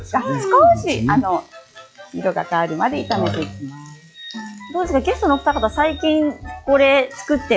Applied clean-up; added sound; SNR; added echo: classical method log-MMSE.